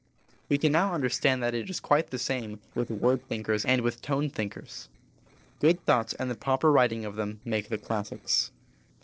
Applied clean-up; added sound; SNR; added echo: neural separator model SepFormer DNS4.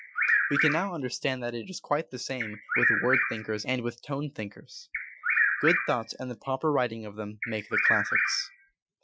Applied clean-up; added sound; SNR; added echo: classical method Wiener filter.